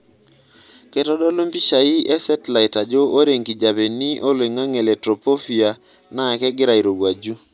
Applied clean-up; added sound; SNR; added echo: none; none; none; none.